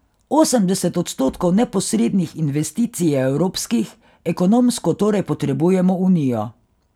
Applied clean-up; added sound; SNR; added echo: none; none; none; none.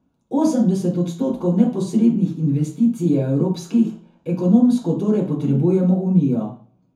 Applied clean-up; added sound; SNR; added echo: none; none; none; reverberation time 0.6 s.